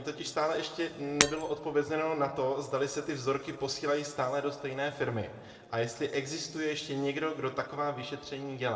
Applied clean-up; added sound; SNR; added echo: none; Shatter; 2 dB; reverberation time 1.3 s.